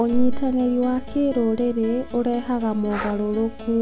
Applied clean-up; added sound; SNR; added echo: none; Breathing + Acoustic guitar; 16 dB; none.